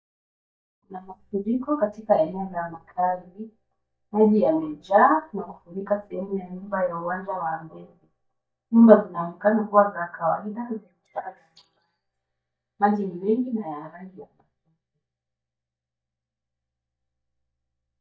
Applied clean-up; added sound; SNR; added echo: neural mask model DeepFilterNet 3.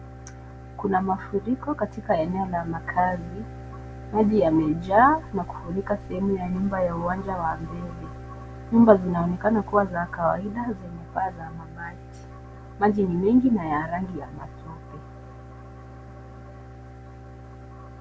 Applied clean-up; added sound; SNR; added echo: none; none; none; none.